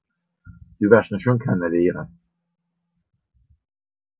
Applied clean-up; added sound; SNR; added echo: none; none; none; none.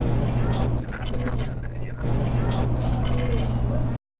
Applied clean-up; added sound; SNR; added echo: neural separator model SepFormer DNS4.